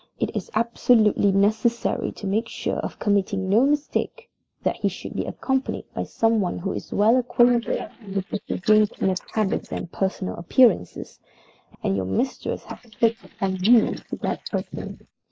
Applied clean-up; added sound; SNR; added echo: neural mask model Resemble Enhance denoiser.